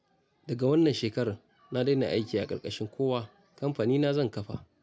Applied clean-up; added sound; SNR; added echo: none; none; none; none.